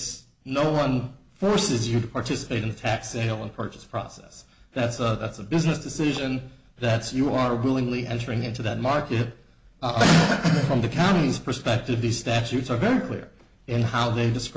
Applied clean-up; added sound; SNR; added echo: none; none; none; none.